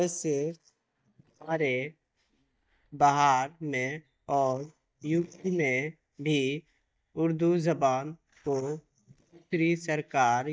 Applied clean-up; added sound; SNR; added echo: neural mask model DeepFilterNet 3.